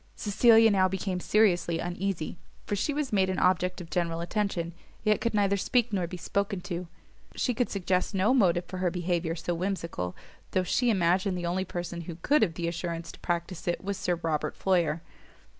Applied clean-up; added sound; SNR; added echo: none; none; none; none.